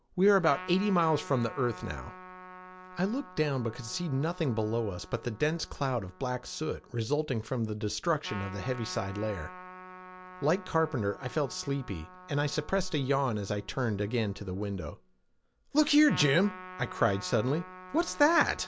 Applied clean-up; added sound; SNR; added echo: none; Trumpet; 17 dB; none.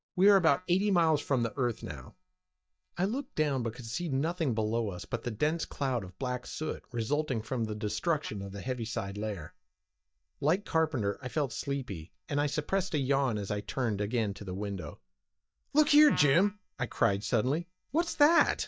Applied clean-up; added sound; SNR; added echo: neural mask model DeepFilterNet 3.